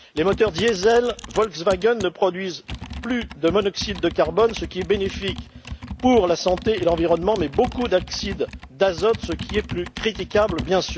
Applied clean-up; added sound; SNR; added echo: none; Computer keyboard; 12 dB; none.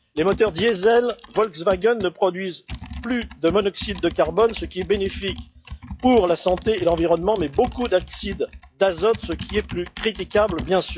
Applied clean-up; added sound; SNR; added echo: classical method log-MMSE.